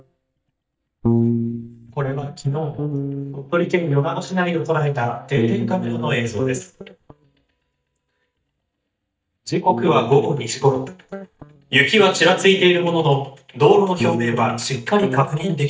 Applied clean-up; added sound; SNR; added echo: neural mask model DeepFilterNet 3.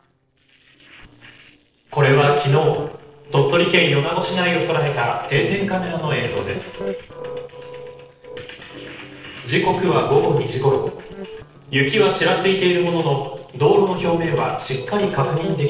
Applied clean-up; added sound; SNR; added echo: neural separator model SepFormer DNS4.